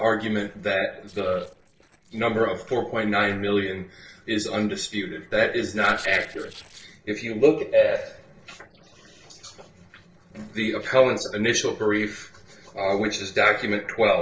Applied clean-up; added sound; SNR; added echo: neural separator model SepFormer DNS4.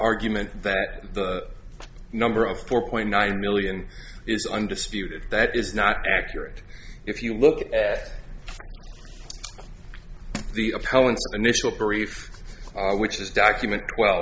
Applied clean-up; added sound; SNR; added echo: none; none; none; none.